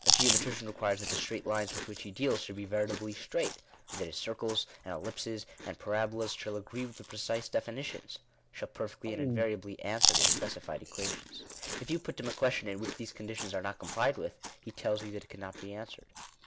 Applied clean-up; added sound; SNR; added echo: none; Chewing, mastication; 1 dB; none.